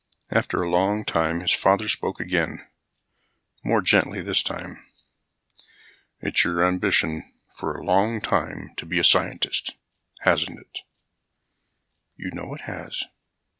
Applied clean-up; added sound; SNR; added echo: none; none; none; none.